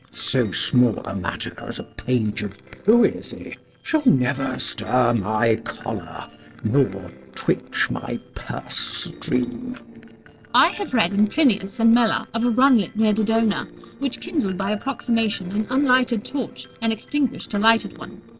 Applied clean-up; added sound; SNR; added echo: neural separator model SepFormer DNS4.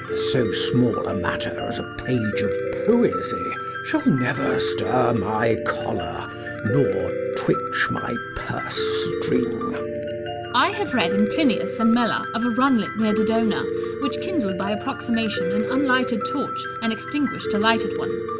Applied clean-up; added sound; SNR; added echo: none; Piano; 3 dB; none.